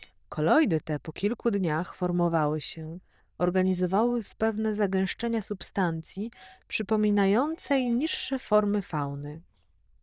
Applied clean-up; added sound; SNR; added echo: neural diffusion model UNIVERSE++.